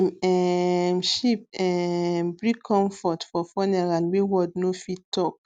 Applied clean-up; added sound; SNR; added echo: none; none; none; none.